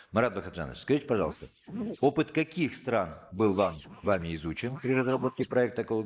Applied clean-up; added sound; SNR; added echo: neural mask model Resemble Enhance denoiser.